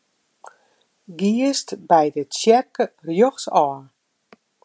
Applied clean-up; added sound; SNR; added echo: none; none; none; none.